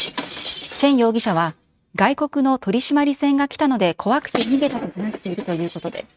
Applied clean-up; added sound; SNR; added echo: neural mask model RNNoise.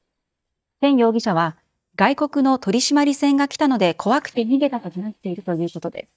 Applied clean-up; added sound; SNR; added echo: neural mask model DeepFilterNet 3.